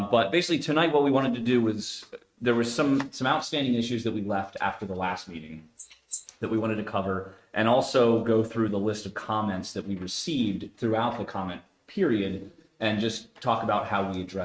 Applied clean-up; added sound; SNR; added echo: neural mask model RNNoise.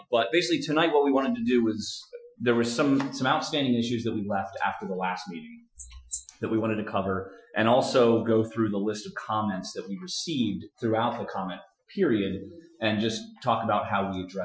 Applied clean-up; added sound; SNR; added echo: classical method Wiener filter.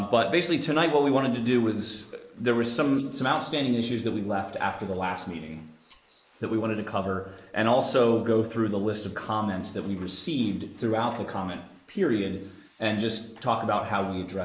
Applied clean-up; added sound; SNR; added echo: neural mask model Resemble Enhance denoiser.